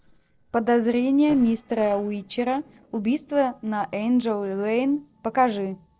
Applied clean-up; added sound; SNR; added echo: neural separator model SepFormer DNS4.